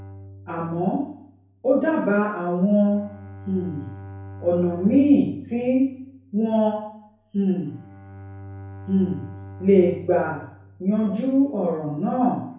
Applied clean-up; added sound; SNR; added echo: none; Bowed string instrument; 19 dB; reverberation time 0.6 s.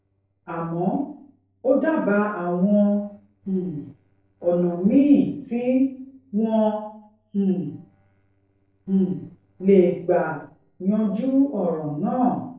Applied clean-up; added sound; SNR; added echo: neural separator model SepFormer DNS4.